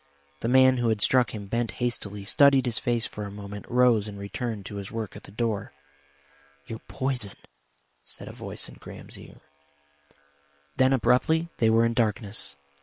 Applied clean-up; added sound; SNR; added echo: neural separator model SepFormer WHAM!.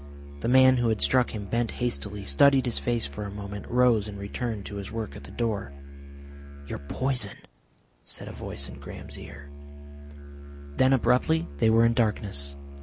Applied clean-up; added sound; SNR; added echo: none; Musical instrument; 12 dB; none.